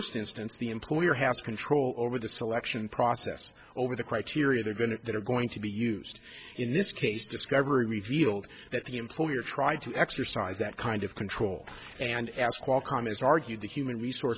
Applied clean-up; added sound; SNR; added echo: none; none; none; none.